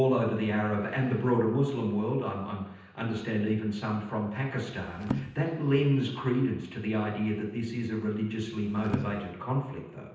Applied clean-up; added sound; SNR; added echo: none; Percussion; 9 dB; reverberation time 0.9 s.